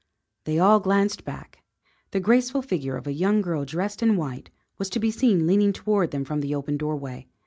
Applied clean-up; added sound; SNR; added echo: none; none; none; none.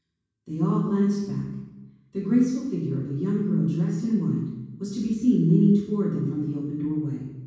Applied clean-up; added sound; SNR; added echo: none; none; none; reverberation time 1.2 s.